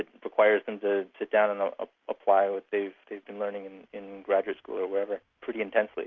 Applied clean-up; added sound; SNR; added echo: none; none; none; none.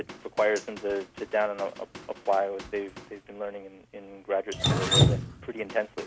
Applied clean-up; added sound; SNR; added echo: none; Drip; 0 dB; none.